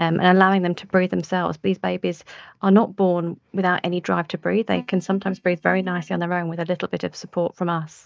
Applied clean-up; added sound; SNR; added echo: neural mask model DeepFilterNet 3.